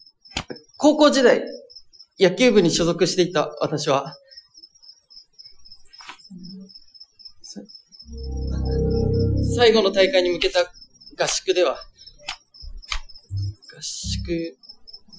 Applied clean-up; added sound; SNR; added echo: classical method Wiener filter.